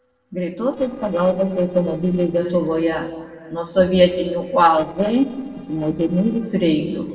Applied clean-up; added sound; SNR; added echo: neural separator model SepFormer DNS4.